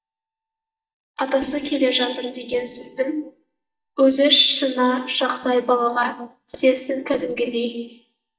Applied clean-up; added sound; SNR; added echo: neural mask model DeepFilterNet 3.